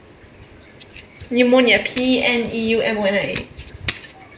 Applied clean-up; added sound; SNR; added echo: none; none; none; none.